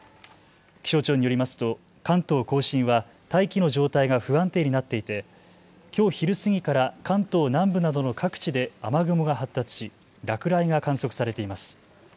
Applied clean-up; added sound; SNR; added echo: none; none; none; none.